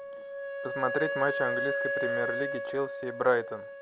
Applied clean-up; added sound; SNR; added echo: none; Wind instrument, woodwind instrument; 1 dB; none.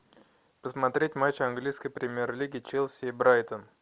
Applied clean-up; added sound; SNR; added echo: none; none; none; none.